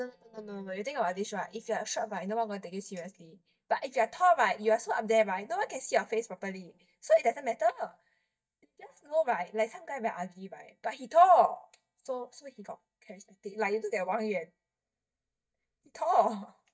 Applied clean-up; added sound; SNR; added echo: neural mask model DeepFilterNet 3.